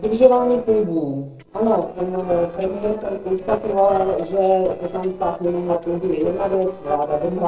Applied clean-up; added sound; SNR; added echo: neural separator model SepFormer DNS4.